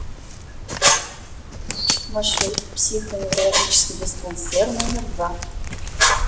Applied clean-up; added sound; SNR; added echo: none; Walk, footsteps; 5 dB; reverberation time 0.6 s.